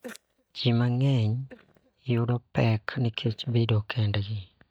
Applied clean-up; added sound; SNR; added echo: neural mask model DeepFilterNet 3.